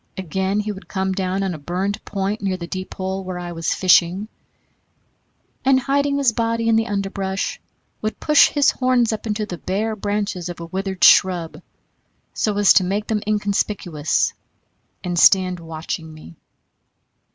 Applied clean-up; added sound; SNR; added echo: none; none; none; none.